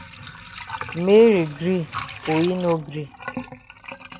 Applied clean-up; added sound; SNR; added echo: none; Sink (filling or washing) / Water; 13 dB; none.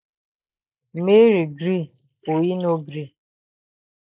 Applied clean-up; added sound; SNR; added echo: neural mask model Resemble Enhance denoiser.